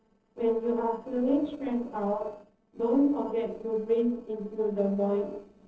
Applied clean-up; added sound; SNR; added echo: neural separator model SepFormer DNS4.